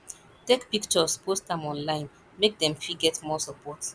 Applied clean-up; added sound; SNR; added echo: none; none; none; none.